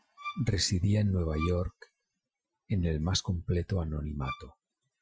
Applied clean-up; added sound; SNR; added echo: classical method Wiener filter.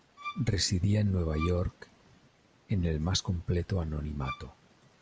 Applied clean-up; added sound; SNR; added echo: none; Bowed string instrument; 13 dB; none.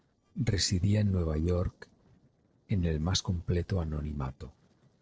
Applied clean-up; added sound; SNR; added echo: neural separator model SepFormer DNS4.